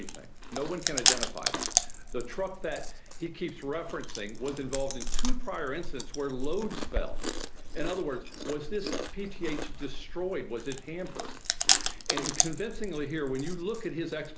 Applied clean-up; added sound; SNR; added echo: none; Chewing, mastication; -5 dB; none.